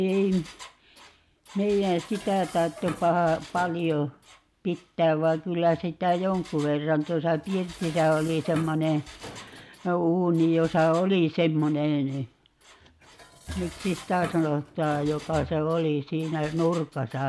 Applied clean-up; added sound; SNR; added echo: none; Engine + Dishes, pots, and pans; 19 dB; none.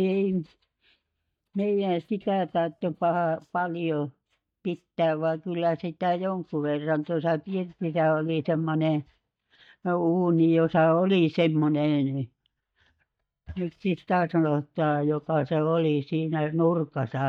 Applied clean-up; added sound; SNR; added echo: neural mask model DeepFilterNet 3.